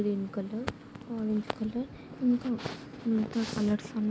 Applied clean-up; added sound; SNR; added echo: none; none; none; none.